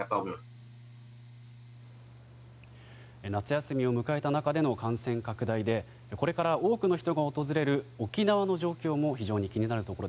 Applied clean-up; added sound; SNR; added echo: none; Mechanical fan; 19 dB; none.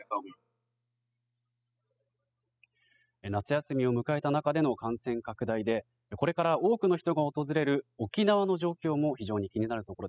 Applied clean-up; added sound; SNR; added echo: classical method spectral subtraction.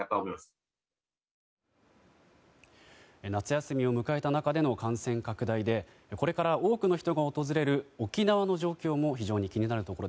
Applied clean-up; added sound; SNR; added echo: none; none; none; none.